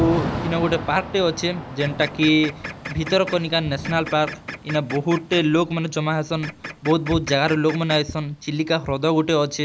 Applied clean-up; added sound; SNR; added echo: none; Thunder / Rain + Printer; 11 dB; none.